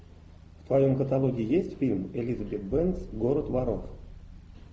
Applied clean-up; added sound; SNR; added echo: none; none; none; none.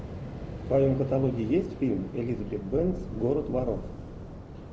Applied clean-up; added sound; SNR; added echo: none; Waves, surf; 10 dB; none.